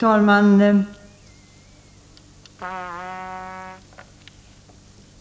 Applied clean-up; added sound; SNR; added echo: none; Trumpet; 13 dB; none.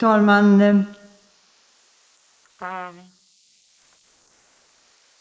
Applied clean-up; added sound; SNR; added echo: neural mask model Resemble Enhance denoiser.